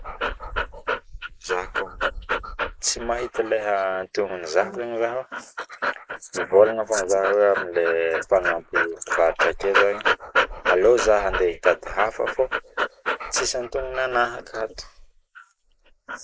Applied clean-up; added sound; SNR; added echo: neural mask model Resemble Enhance denoiser.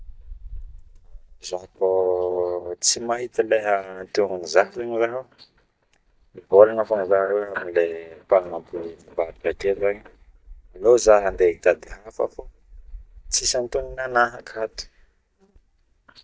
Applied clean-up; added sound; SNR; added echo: neural mask model DeepFilterNet 3.